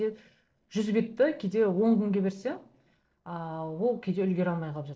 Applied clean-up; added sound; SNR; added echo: neural separator model SepFormer DNS4.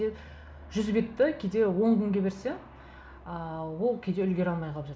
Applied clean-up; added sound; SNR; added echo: none; Aircraft; 20 dB; none.